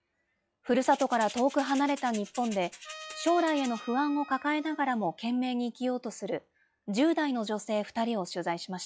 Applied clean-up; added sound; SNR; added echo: classical method log-MMSE.